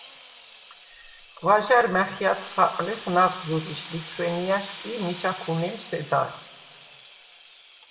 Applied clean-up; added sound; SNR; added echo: none; Drill; 17 dB; reverberation time 1.4 s.